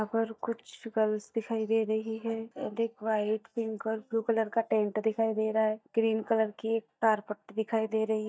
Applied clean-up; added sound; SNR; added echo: neural mask model DeepFilterNet 3.